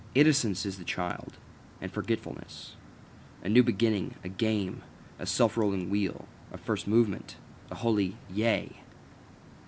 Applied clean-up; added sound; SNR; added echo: none; none; none; none.